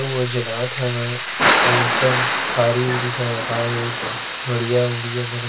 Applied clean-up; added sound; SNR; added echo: none; Thunder / Rain; -1 dB; reverberation time 0.1 s.